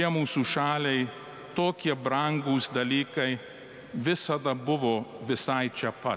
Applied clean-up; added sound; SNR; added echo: none; none; none; none.